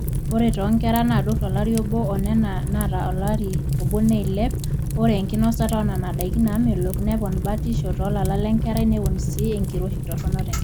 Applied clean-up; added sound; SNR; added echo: none; Fire; -1 dB; none.